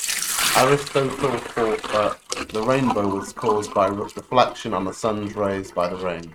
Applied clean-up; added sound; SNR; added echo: neural mask model RNNoise.